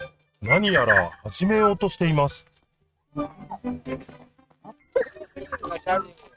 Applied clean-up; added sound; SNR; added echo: neural mask model RNNoise.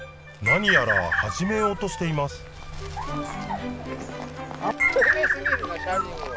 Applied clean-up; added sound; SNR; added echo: none; Bird; -1 dB; none.